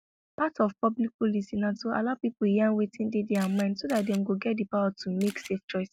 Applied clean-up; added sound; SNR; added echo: none; Camera; 17 dB; none.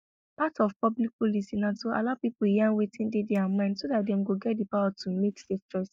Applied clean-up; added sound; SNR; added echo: neural mask model DeepFilterNet 3.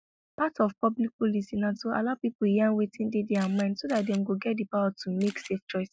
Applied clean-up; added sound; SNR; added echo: classical method Wiener filter.